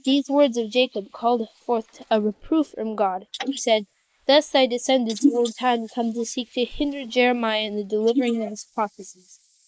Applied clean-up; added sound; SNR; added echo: neural mask model Resemble Enhance denoiser.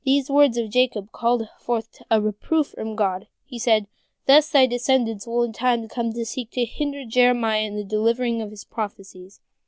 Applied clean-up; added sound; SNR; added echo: none; none; none; none.